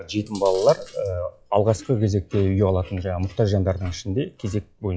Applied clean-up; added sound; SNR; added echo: classical method log-MMSE.